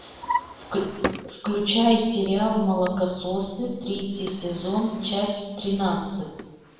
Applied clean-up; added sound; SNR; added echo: none; Drawer open or close; 11 dB; reverberation time 1.0 s.